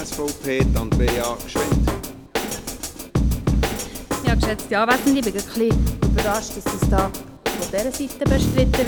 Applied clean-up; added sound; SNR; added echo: none; Drum kit; -3 dB; none.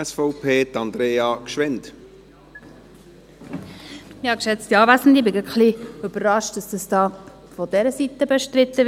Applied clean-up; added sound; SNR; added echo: none; none; none; none.